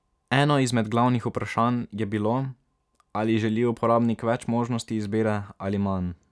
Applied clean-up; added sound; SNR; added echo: none; none; none; none.